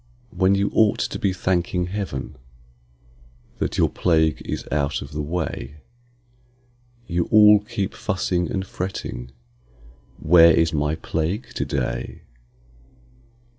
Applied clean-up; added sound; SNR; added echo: none; none; none; none.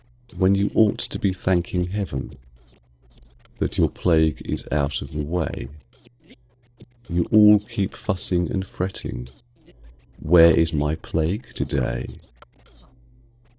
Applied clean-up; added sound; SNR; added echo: neural separator model SepFormer DNS4.